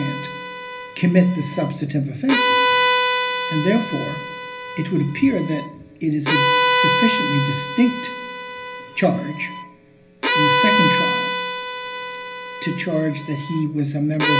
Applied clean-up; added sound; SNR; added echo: none; Bowed string instrument; 0 dB; reverberation time 0.3 s.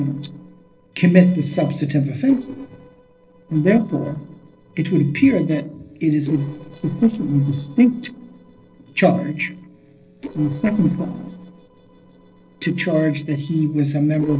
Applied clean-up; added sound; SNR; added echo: neural separator model SepFormer DNS4.